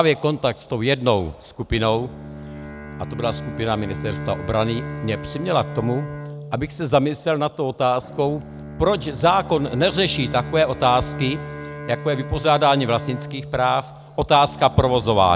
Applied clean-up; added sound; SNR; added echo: none; Bowed string instrument + Bowed string instrument; 12 dB; none.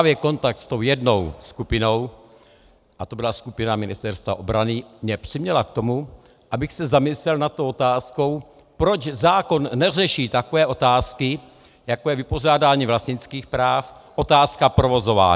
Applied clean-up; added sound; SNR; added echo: none; none; none; none.